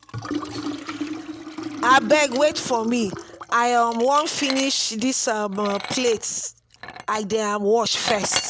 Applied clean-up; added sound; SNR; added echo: none; Liquid; 10 dB; none.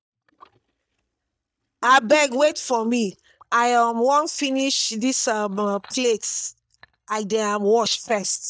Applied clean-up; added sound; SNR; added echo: neural mask model DeepFilterNet 3.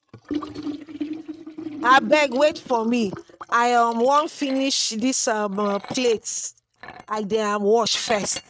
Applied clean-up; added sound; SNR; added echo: neural mask model RNNoise.